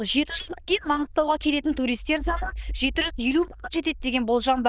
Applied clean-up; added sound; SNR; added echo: neural diffusion model UNIVERSE++.